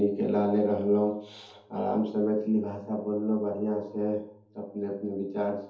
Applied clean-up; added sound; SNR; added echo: none; none; none; reverberation time 0.6 s.